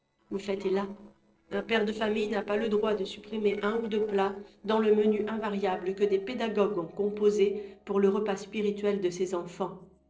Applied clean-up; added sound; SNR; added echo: neural separator model SepFormer DNS4.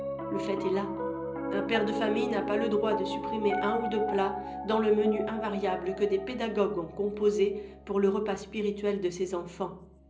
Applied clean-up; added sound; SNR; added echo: none; Piano; 6 dB; reverberation time 0.5 s.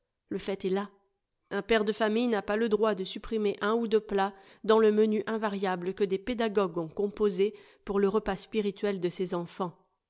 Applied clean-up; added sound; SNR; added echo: none; none; none; none.